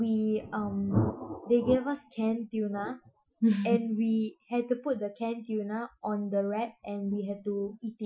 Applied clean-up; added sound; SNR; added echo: classical method Wiener filter.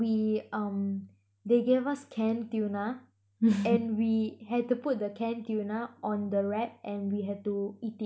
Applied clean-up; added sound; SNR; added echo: none; none; none; none.